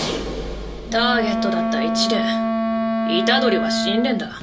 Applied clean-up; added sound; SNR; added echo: none; Wind instrument, woodwind instrument; -1 dB; reverberation time 0.2 s.